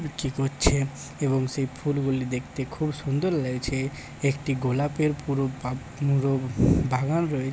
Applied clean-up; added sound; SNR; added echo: none; none; none; none.